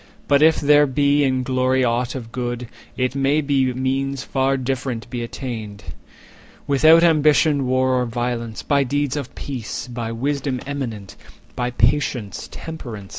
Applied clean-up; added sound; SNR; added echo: none; none; none; none.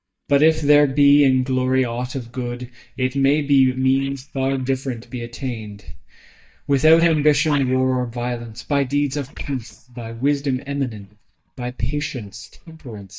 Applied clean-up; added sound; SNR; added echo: neural mask model DeepFilterNet 3.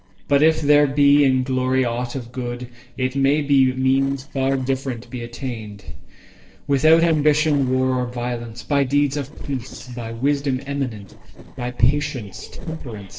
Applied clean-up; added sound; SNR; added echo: neural separator model SepFormer DNS4.